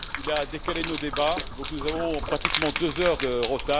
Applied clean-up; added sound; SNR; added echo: none; Gurgling / Liquid; 4 dB; none.